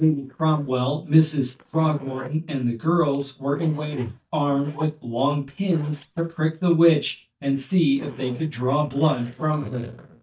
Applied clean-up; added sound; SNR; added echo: neural mask model DeepFilterNet 3.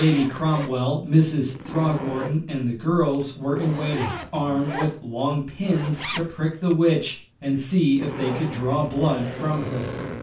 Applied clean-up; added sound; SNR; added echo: none; Zipper (clothing); 12 dB; reverberation time 0.3 s.